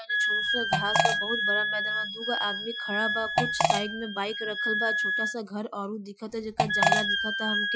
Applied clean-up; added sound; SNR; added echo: classical method Wiener filter.